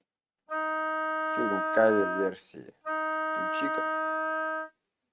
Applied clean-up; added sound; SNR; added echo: neural mask model RNNoise.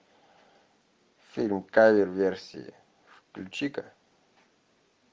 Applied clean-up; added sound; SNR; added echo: none; none; none; none.